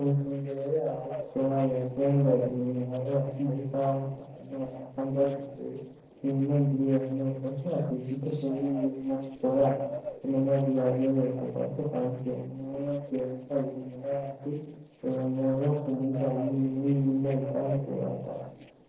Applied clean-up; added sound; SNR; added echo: neural separator model SepFormer DNS4.